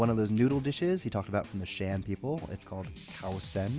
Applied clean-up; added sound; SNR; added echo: none; none; none; none.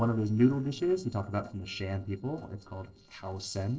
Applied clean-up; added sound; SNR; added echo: neural separator model SepFormer DNS4.